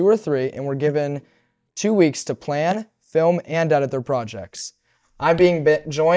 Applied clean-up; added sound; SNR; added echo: neural mask model DeepFilterNet 3.